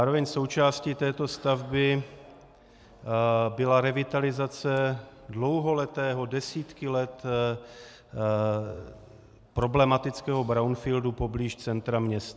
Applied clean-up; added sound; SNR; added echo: none; none; none; none.